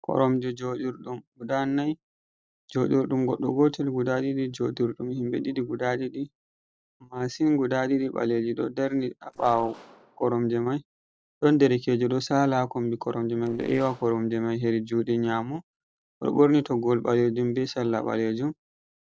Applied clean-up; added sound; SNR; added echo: neural separator model SepFormer DNS4.